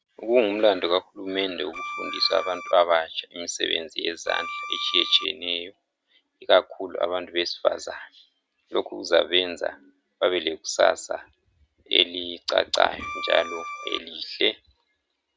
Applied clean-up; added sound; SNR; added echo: none; Bowed string instrument; 8 dB; none.